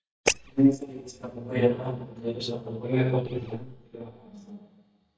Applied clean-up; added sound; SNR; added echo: neural mask model DeepFilterNet 3.